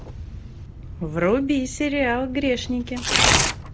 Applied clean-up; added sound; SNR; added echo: none; Tearing; 1 dB; none.